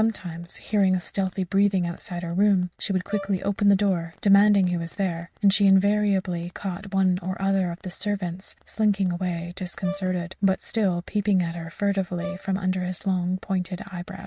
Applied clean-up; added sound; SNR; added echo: neural mask model RNNoise.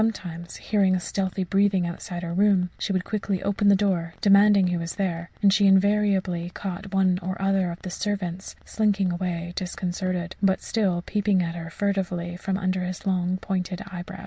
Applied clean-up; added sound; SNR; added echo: none; none; none; none.